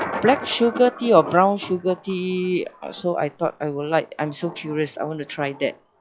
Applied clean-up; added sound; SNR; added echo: classical method log-MMSE.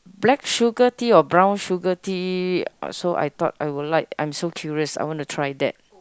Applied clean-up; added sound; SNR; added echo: none; none; none; none.